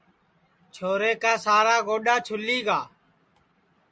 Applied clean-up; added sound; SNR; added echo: none; none; none; none.